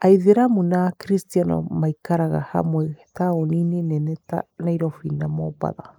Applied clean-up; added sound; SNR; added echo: neural mask model Resemble Enhance denoiser.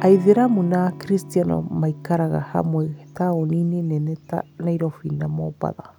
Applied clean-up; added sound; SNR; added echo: none; Electric guitar / Strum; 18 dB; none.